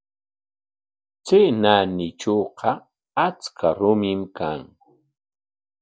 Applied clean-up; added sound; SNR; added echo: none; none; none; none.